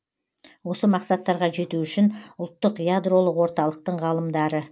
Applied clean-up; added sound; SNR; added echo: none; none; none; none.